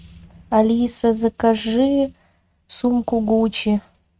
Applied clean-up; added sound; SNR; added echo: neural mask model RNNoise.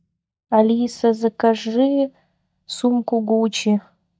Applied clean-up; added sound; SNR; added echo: neural mask model DeepFilterNet 3.